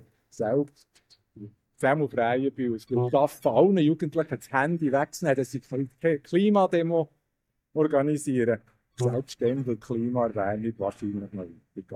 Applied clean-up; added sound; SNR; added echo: neural mask model DeepFilterNet 3.